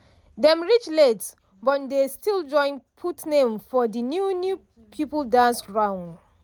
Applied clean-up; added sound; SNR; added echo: none; none; none; none.